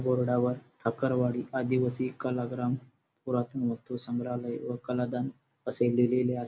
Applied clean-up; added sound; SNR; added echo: none; none; none; none.